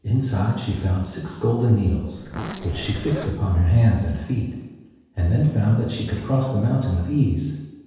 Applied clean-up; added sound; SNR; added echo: none; Zipper (clothing); 13 dB; reverberation time 1.2 s.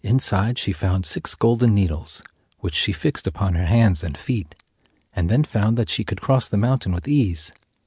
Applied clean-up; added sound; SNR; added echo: none; none; none; none.